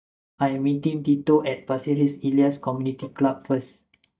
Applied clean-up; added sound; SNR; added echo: neural mask model DeepFilterNet 3.